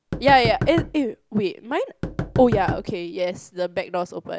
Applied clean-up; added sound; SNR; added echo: none; Knock; 8 dB; none.